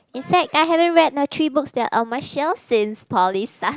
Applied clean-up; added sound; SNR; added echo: none; none; none; none.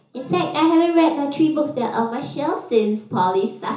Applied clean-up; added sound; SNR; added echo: none; none; none; reverberation time 0.7 s.